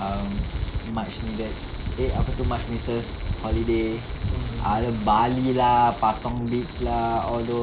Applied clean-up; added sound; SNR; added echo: none; Tools; 18 dB; none.